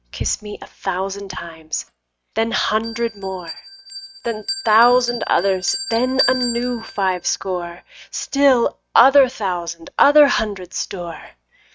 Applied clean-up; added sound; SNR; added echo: neural mask model RNNoise.